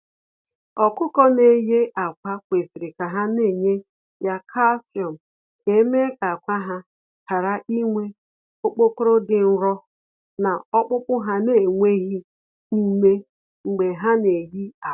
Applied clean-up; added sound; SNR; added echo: none; none; none; none.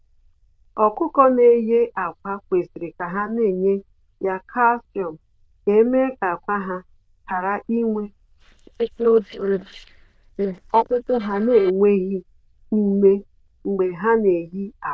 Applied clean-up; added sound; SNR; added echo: neural diffusion model UNIVERSE++.